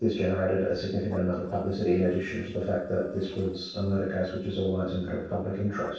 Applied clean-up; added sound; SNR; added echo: neural separator model SepFormer DNS4.